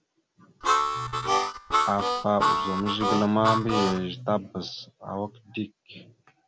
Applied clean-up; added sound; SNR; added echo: none; Harmonica; -3 dB; none.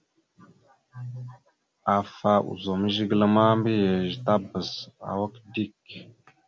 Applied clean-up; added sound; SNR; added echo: none; none; none; none.